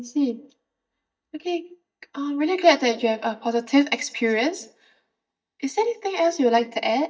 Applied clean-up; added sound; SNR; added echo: neural mask model DeepFilterNet 3.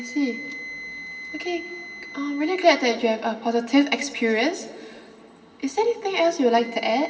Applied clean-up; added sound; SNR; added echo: none; Wind instrument, woodwind instrument; 16 dB; reverberation time 2.7 s.